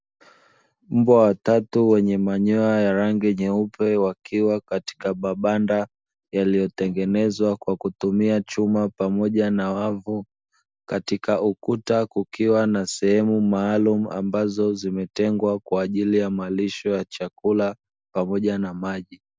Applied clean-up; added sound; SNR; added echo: none; none; none; none.